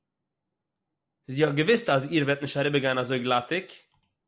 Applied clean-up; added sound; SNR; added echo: none; none; none; none.